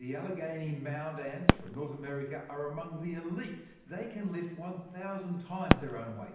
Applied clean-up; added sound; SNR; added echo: none; Fireworks; -3 dB; reverberation time 0.9 s.